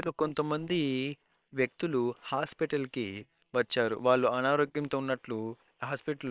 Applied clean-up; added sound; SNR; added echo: neural separator model SepFormer WHAM!.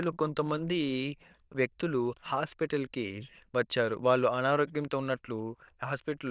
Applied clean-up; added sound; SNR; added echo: neural diffusion model UNIVERSE++.